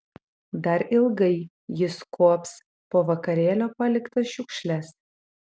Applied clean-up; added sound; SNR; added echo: none; none; none; none.